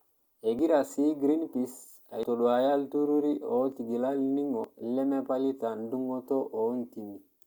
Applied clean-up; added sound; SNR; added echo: none; none; none; none.